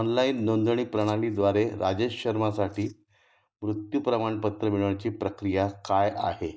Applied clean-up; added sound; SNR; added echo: neural mask model DeepFilterNet 3.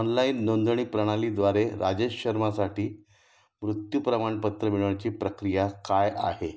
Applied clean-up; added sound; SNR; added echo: none; none; none; none.